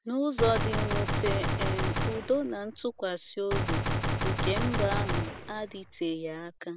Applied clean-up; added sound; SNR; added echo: none; Gunshot, gunfire; -2 dB; none.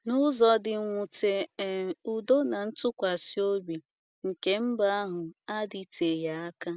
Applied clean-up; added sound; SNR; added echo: none; none; none; none.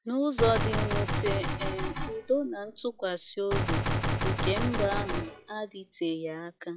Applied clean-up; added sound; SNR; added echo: classical method log-MMSE.